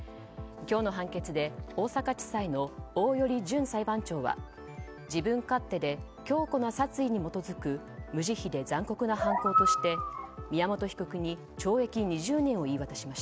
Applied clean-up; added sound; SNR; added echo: none; Animal; 0 dB; none.